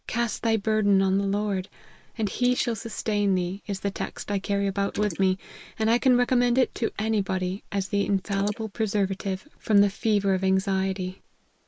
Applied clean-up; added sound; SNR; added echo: neural mask model Resemble Enhance denoiser.